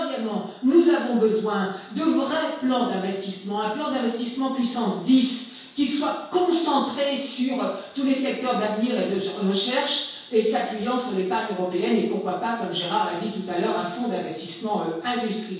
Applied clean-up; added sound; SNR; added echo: none; none; none; reverberation time 0.6 s.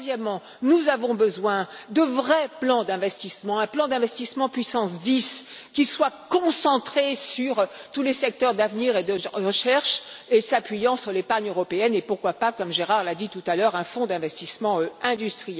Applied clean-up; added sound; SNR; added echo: none; none; none; none.